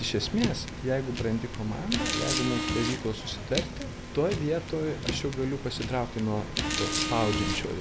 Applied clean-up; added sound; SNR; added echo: none; Car; 2 dB; none.